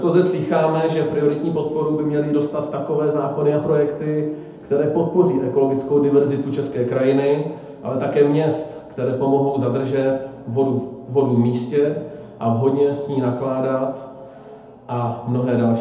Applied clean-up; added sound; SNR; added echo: none; none; none; reverberation time 2.0 s.